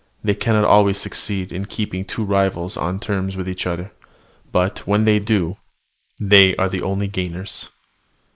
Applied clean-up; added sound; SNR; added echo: neural mask model Resemble Enhance denoiser.